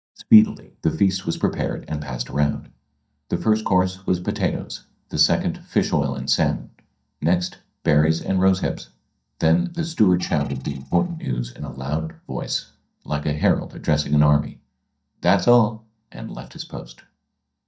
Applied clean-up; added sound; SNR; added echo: neural mask model DeepFilterNet 3.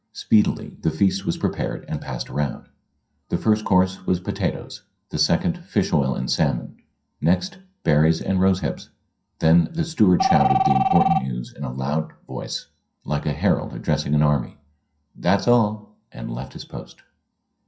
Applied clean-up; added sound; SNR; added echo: classical method WPE with log-MMSE.